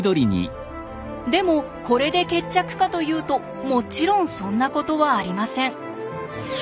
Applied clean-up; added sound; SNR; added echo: none; none; none; none.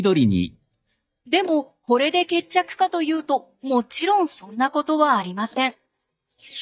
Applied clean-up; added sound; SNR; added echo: neural mask model DeepFilterNet 3.